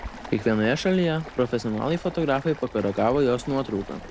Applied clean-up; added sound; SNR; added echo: none; Stream; 16 dB; none.